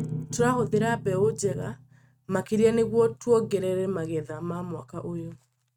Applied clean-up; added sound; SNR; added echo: neural mask model RNNoise.